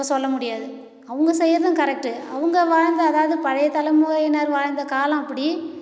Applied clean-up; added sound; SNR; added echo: none; none; none; none.